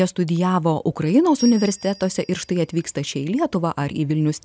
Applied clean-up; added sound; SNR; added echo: none; Bell; 19 dB; none.